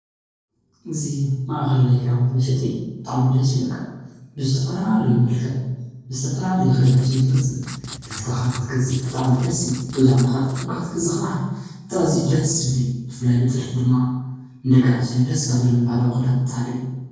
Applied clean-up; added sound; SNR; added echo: neural separator model SepFormer DNS4.